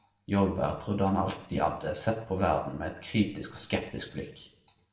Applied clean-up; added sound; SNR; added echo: none; none; none; reverberation time 0.6 s.